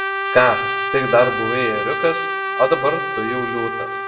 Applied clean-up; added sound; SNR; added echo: none; Trumpet; 3 dB; reverberation time 0.6 s.